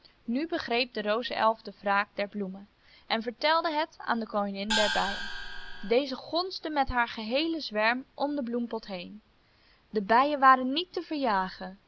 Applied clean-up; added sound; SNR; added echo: none; Gong; 3 dB; none.